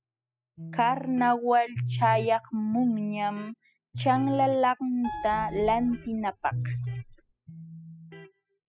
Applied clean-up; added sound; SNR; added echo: classical method spectral subtraction.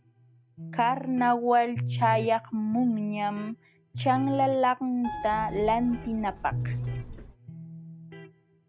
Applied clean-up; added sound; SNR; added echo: none; Electric guitar + Keyboard (musical); 9 dB; none.